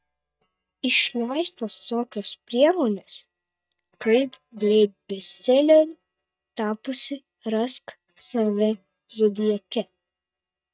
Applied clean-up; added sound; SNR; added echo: neural mask model DeepFilterNet 3.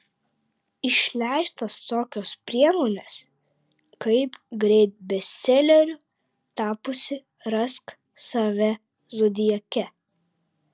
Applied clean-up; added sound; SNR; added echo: none; none; none; none.